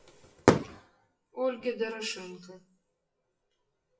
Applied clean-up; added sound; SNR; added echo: classical method WPE with log-MMSE.